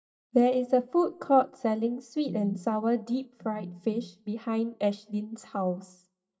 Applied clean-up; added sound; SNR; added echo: neural mask model DeepFilterNet 3.